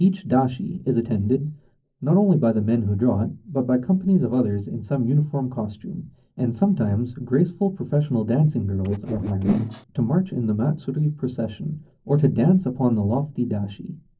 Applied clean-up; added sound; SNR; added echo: neural separator model SepFormer DNS4.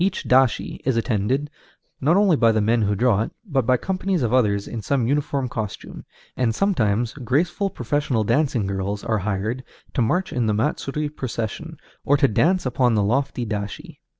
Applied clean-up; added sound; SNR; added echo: none; none; none; none.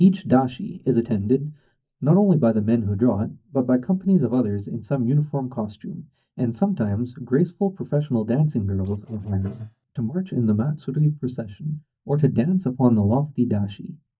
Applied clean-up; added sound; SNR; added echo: neural mask model DeepFilterNet 3.